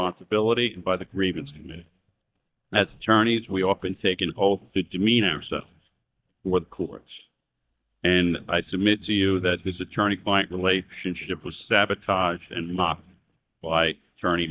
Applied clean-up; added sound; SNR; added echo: neural mask model DeepFilterNet 3.